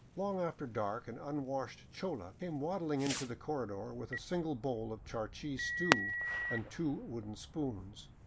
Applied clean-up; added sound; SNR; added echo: none; Telephone + Fireworks; 4 dB; none.